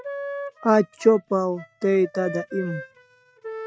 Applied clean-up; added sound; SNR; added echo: neural mask model RNNoise.